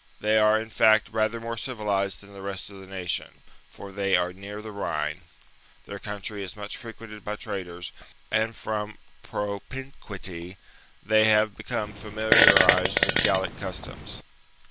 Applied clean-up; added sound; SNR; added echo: none; Fart; -5 dB; none.